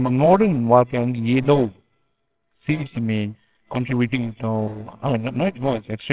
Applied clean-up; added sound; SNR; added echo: neural separator model SepFormer WHAMR!.